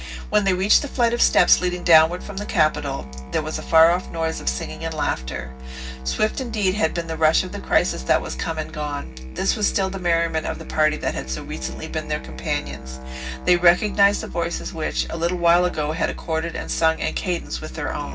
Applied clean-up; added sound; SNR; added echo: none; Musical instrument; 14 dB; reverberation time 0.4 s.